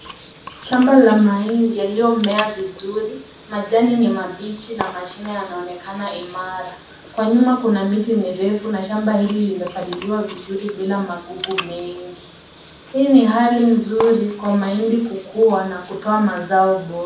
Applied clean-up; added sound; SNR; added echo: none; Bathtub (filling or washing) / Water; 18 dB; reverberation time 0.6 s.